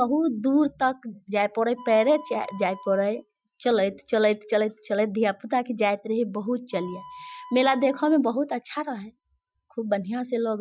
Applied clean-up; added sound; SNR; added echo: classical method Wiener filter.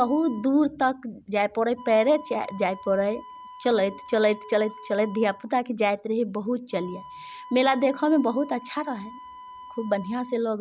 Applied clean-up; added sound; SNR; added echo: none; Wind instrument, woodwind instrument; 19 dB; none.